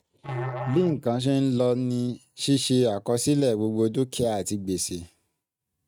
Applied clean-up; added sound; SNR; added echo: neural mask model RNNoise.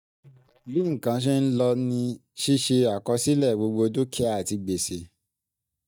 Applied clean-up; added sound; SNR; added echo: neural mask model DeepFilterNet 3.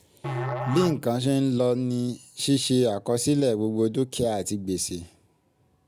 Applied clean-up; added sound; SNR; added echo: none; Musical instrument; 9 dB; none.